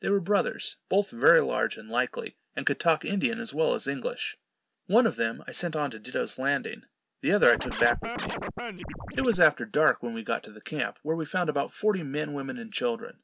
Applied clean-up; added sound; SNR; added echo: none; Scratching (performance technique); 7 dB; none.